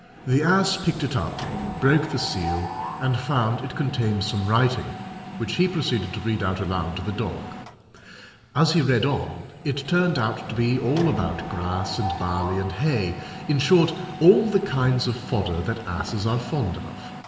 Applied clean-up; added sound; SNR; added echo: none; Mechanisms; 11 dB; reverberation time 3.0 s.